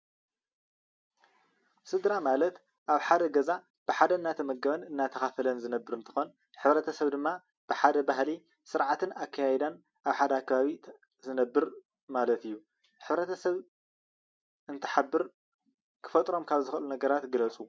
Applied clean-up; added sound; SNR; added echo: none; none; none; none.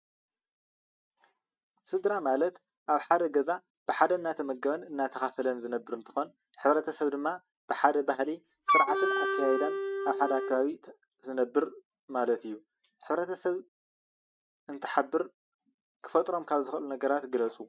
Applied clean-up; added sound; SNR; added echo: neural mask model RNNoise.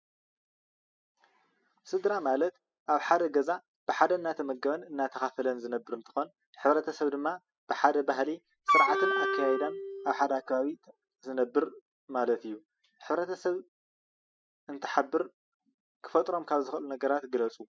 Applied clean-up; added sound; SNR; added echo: classical method spectral subtraction.